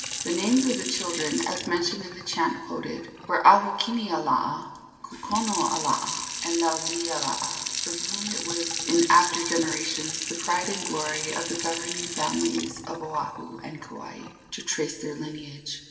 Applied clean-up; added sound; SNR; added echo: none; Sink (filling or washing) / Water tap, faucet; 6 dB; reverberation time 2.1 s.